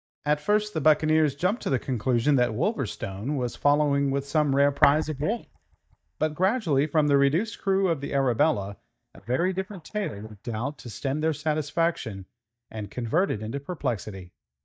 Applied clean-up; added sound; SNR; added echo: neural mask model DeepFilterNet 3.